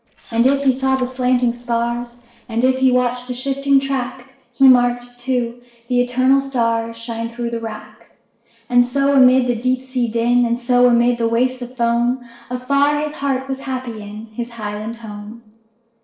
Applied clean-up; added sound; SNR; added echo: neural separator model SepFormer DNS4.